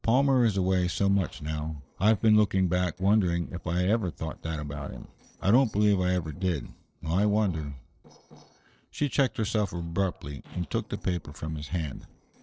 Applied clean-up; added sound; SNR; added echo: neural separator model SepFormer DNS4.